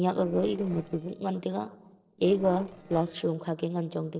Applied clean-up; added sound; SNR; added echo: neural separator model SepFormer DNS4.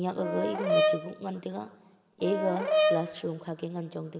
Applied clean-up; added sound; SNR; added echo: none; Brass instrument; -4 dB; reverberation time 2.6 s.